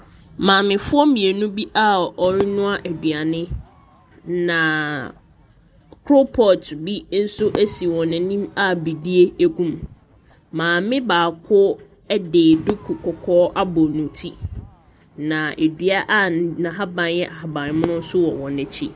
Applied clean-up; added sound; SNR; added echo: none; Crowd / Fireworks; 19 dB; none.